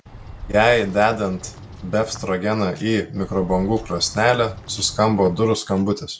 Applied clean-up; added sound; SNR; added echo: none; Bird vocalization, bird call, bird song; 16 dB; none.